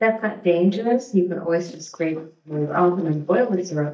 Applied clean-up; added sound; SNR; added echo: neural mask model DeepFilterNet 3.